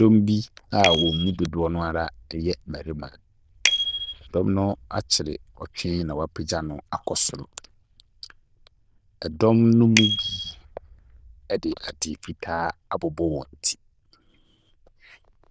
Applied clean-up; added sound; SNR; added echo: neural diffusion model UNIVERSE++.